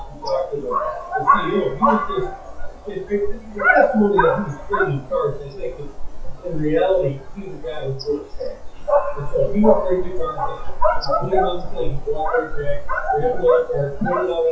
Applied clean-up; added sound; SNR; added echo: classical method WPE with log-MMSE.